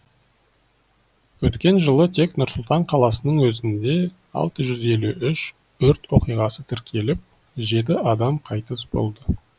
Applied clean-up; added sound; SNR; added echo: none; none; none; none.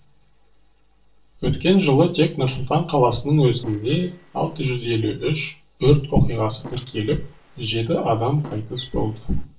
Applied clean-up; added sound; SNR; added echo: neural separator model SepFormer DNS4.